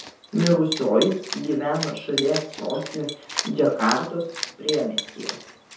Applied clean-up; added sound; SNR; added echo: none; Cat; 9 dB; reverberation time 0.6 s.